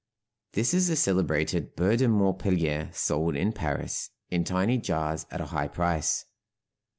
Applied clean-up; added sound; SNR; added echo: none; none; none; none.